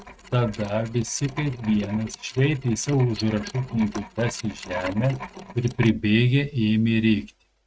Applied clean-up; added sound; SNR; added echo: neural mask model RNNoise.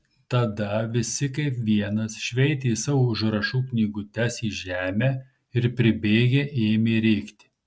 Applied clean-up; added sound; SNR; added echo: none; none; none; none.